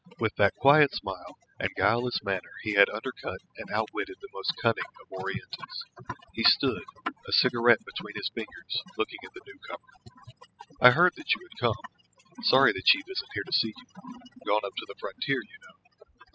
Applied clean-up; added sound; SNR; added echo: classical method spectral subtraction.